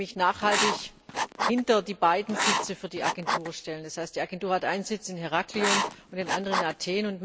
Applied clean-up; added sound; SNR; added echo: none; Writing; 1 dB; none.